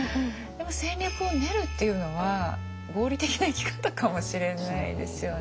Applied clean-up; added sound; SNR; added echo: none; Trumpet; 20 dB; none.